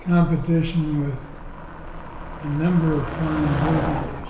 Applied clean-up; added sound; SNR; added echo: none; Motor vehicle (road); 8 dB; reverberation time 0.8 s.